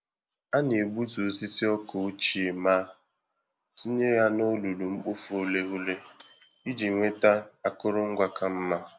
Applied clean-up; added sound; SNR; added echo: none; Tambourine; 16 dB; none.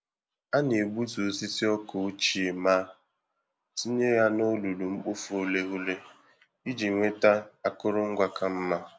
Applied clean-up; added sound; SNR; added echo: none; none; none; none.